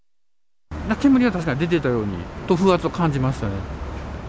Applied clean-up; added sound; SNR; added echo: none; none; none; none.